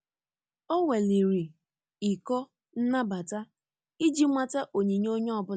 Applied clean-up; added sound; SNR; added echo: none; none; none; none.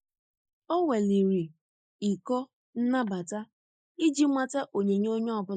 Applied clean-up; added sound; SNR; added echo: neural mask model Resemble Enhance denoiser.